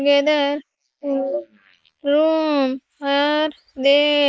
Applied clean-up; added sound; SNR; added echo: neural mask model Resemble Enhance denoiser.